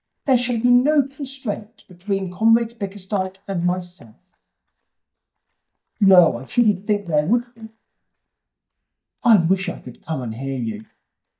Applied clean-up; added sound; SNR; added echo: neural mask model DeepFilterNet 3.